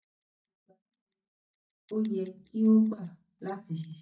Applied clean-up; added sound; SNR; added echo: neural mask model DeepFilterNet 3.